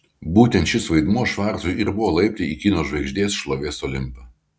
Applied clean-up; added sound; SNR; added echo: none; none; none; none.